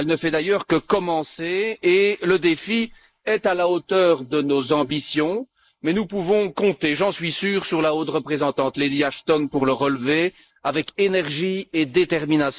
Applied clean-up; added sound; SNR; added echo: neural mask model Resemble Enhance denoiser.